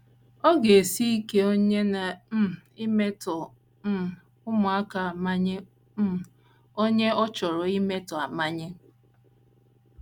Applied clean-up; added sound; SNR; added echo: none; none; none; none.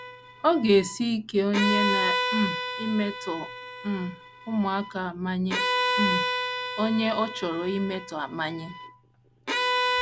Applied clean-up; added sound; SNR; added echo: none; Bowed string instrument; 2 dB; none.